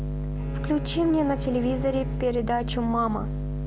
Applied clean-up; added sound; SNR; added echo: none; Bowed string instrument; 15 dB; none.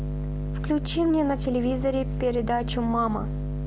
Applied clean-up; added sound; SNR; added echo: none; none; none; none.